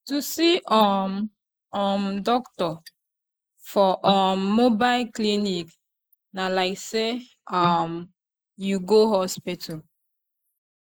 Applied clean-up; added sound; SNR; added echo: neural mask model Resemble Enhance denoiser.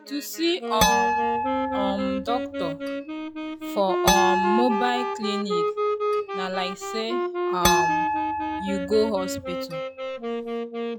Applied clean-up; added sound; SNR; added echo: classical method log-MMSE.